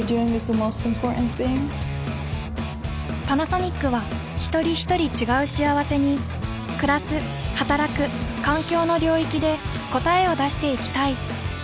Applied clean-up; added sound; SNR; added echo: none; none; none; none.